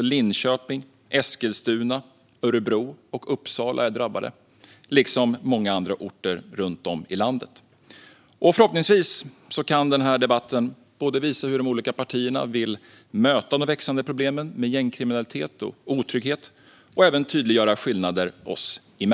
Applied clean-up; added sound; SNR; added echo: none; none; none; none.